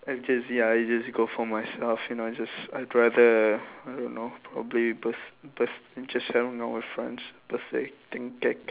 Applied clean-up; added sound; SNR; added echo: none; none; none; none.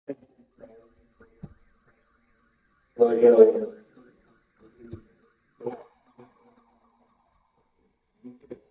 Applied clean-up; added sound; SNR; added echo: neural mask model DeepFilterNet 3.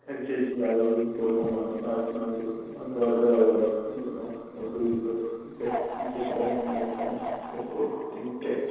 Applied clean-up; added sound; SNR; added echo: neural separator model SepFormer DNS4.